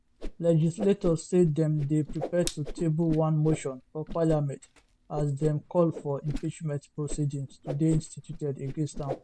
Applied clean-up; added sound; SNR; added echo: none; Whoosh, swoosh, swish; 12 dB; none.